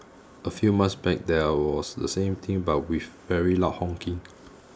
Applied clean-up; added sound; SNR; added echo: none; none; none; none.